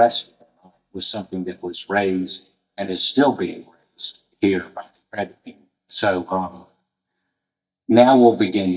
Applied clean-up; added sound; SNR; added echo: neural mask model DeepFilterNet 3.